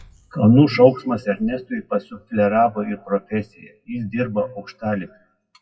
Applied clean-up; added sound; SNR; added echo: classical method WPE with log-MMSE.